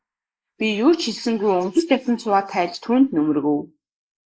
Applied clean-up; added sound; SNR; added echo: neural mask model Resemble Enhance denoiser.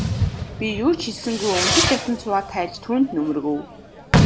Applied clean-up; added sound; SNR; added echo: none; Fireworks; 0 dB; none.